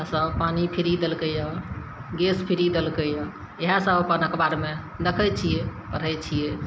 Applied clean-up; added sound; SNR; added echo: none; none; none; none.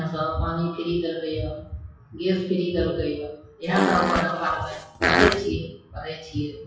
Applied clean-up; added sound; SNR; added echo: classical method WPE with log-MMSE.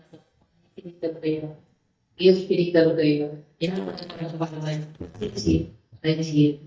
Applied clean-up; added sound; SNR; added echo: neural mask model DeepFilterNet 3.